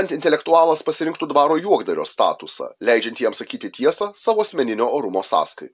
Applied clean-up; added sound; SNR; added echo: none; none; none; none.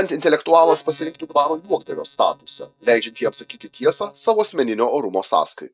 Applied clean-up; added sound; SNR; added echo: neural mask model DeepFilterNet 3.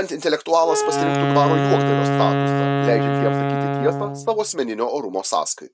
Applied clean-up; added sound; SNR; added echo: neural mask model RNNoise.